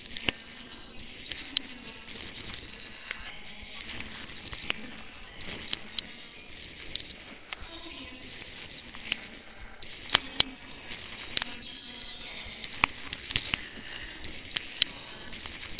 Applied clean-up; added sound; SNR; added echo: neural separator model SepFormer WHAMR!.